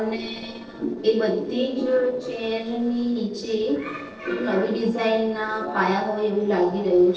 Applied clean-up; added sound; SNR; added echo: neural separator model SepFormer DNS4.